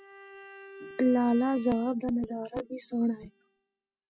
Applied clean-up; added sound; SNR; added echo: classical method spectral subtraction.